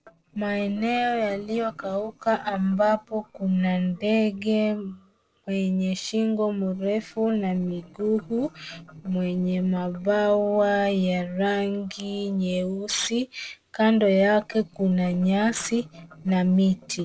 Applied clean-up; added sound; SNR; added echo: neural separator model SepFormer DNS4.